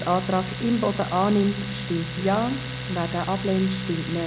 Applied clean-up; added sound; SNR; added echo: none; Domestic sounds, home sounds; 7 dB; none.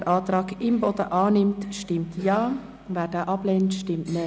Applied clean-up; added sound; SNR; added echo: none; none; none; none.